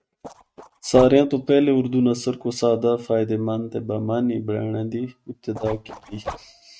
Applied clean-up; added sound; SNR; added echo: neural mask model RNNoise.